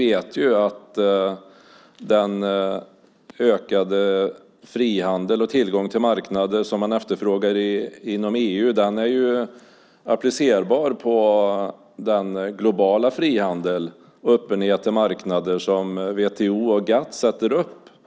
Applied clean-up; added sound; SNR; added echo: none; none; none; none.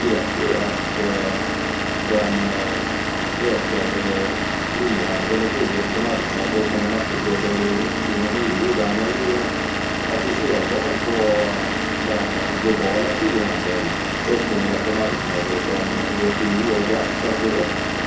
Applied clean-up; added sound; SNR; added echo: none; Engine / Vehicle; -1 dB; reverberation time 0.6 s.